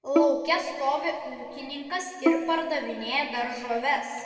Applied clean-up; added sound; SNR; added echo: none; Bowed string instrument; 3 dB; reverberation time 2.0 s.